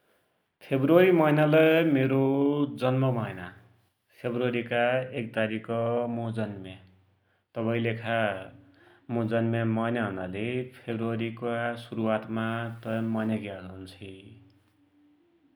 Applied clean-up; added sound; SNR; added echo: none; none; none; none.